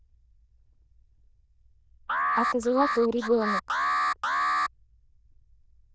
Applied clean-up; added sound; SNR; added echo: neural diffusion model UNIVERSE++.